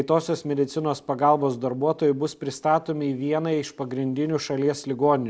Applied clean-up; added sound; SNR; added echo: none; none; none; none.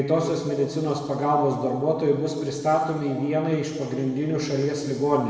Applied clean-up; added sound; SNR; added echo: none; none; none; reverberation time 1.6 s.